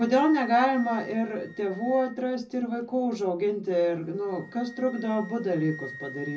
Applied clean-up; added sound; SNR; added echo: none; Wind instrument, woodwind instrument; 18 dB; reverberation time 0.4 s.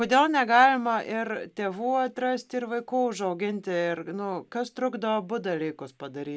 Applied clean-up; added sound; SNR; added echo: none; none; none; none.